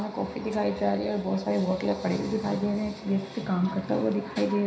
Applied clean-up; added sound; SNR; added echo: none; none; none; reverberation time 0.5 s.